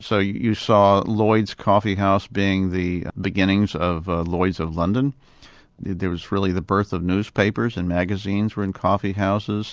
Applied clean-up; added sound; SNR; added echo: none; none; none; none.